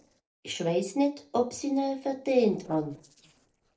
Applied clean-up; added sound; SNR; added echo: neural separator model SepFormer DNS4.